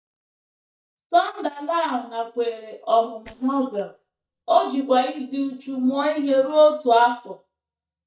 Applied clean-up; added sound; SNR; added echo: neural mask model DeepFilterNet 3.